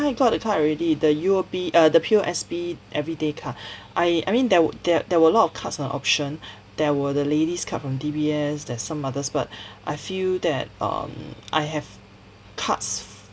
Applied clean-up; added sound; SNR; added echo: none; none; none; none.